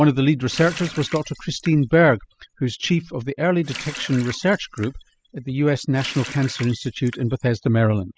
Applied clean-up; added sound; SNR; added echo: classical method spectral subtraction.